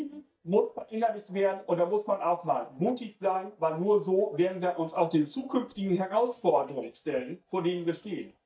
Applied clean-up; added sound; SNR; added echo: neural mask model DeepFilterNet 3.